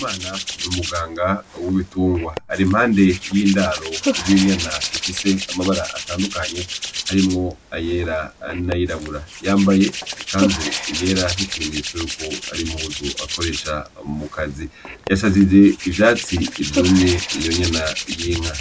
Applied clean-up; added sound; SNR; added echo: none; Hands; 8 dB; none.